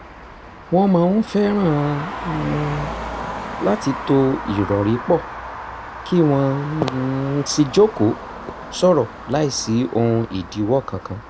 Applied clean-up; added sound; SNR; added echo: none; Traffic noise, roadway noise; 11 dB; none.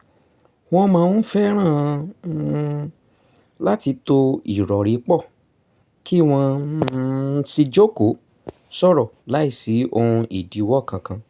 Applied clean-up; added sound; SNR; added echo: none; none; none; none.